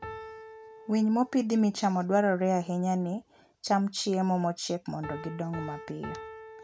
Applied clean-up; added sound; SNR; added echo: none; Piano; 17 dB; none.